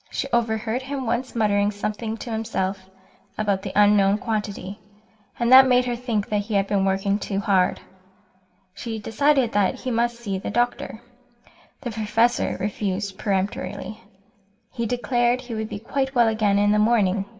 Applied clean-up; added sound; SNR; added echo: none; none; none; reverberation time 1.0 s.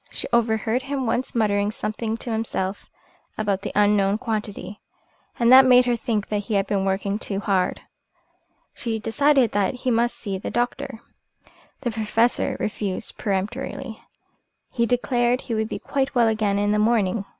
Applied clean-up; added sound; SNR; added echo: none; none; none; none.